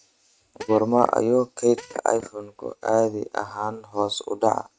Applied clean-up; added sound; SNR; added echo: neural mask model RNNoise.